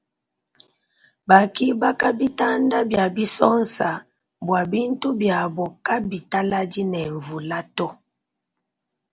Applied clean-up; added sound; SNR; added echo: none; none; none; none.